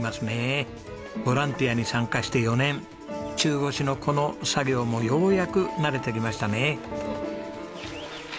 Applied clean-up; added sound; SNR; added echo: none; Drum / Drum kit + Wind instrument, woodwind instrument; 16 dB; none.